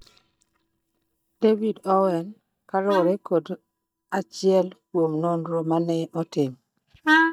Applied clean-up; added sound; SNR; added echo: neural mask model DeepFilterNet 3.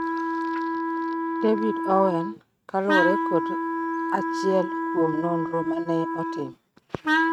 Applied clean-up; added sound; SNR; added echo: neural mask model RNNoise.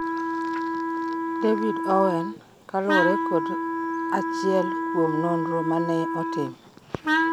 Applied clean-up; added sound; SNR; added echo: none; Wind instrument, woodwind instrument; -1 dB; none.